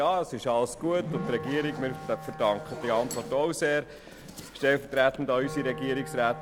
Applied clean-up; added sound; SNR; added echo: none; Zipper (clothing) + Wind instrument, woodwind instrument; 12 dB; none.